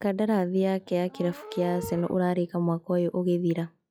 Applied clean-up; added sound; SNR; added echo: classical method log-MMSE.